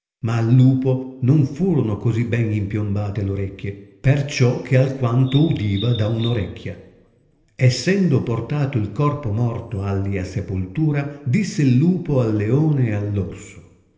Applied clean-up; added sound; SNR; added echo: none; Bird vocalization, bird call, bird song; 17 dB; reverberation time 1.4 s.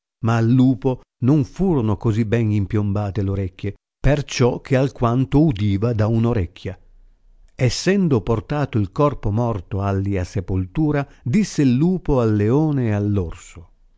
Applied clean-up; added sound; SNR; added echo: none; none; none; none.